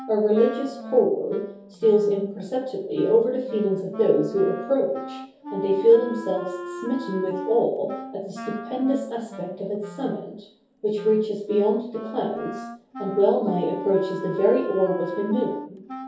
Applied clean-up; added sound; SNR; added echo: none; Wind instrument, woodwind instrument; 13 dB; reverberation time 0.6 s.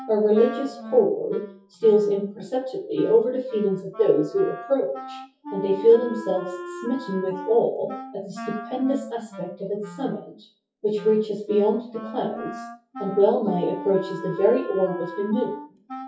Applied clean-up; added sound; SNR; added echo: classical method WPE with log-MMSE.